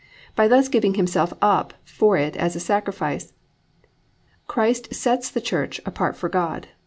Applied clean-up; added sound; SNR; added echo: none; none; none; none.